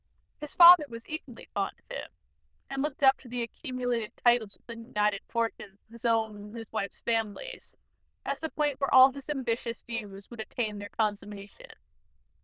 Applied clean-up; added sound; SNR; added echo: neural diffusion model UNIVERSE++.